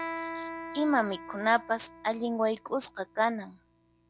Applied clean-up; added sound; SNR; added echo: none; Electric guitar; 12 dB; none.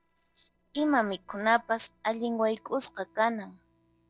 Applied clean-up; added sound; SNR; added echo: neural separator model SepFormer DNS4.